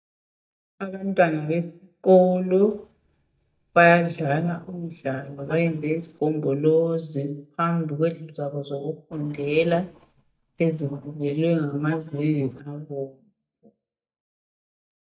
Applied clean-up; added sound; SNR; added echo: neural mask model DeepFilterNet 3.